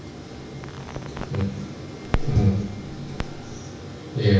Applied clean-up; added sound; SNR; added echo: none; Crackle; 6 dB; reverberation time 1.1 s.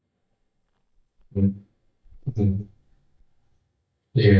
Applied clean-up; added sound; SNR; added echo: neural mask model DeepFilterNet 3.